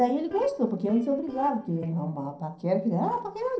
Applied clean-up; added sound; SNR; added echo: neural separator model SepFormer DNS4.